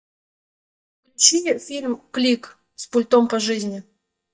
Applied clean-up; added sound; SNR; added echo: neural mask model DeepFilterNet 3.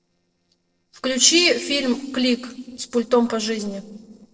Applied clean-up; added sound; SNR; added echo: neural separator model SepFormer DNS4.